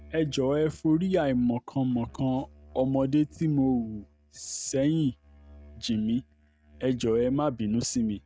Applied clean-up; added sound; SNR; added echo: neural mask model RNNoise.